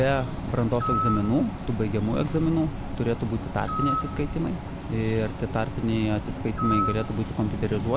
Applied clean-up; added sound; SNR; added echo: none; Bird; 4 dB; none.